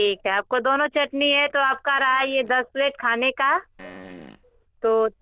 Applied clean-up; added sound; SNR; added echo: neural diffusion model UNIVERSE++.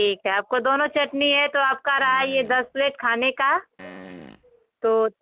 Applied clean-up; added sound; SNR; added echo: none; Fart; 19 dB; none.